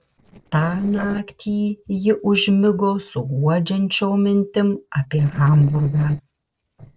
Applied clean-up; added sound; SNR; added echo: neural separator model SepFormer DNS4.